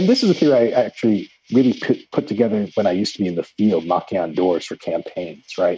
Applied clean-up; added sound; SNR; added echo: neural mask model RNNoise.